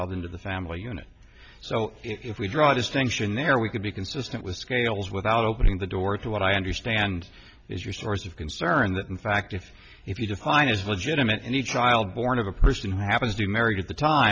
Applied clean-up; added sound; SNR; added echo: none; none; none; none.